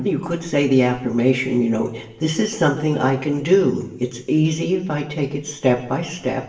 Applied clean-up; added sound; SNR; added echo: none; none; none; reverberation time 0.8 s.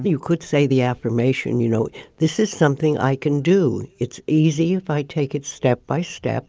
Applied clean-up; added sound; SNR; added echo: none; none; none; none.